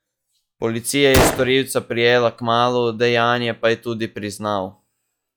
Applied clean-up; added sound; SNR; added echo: classical method log-MMSE.